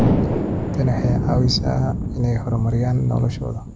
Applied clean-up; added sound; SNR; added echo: none; Thunder; 0 dB; none.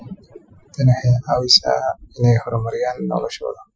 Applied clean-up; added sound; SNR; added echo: classical method Wiener filter.